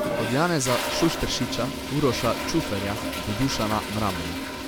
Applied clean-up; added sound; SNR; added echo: none; Toilet flush; 3 dB; none.